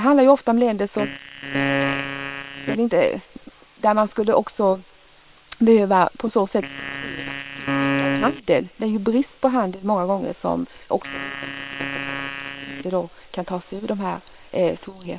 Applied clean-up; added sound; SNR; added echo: neural separator model SepFormer WHAM!.